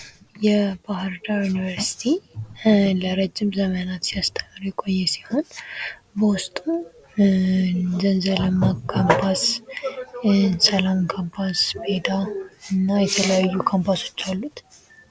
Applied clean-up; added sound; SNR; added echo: none; none; none; none.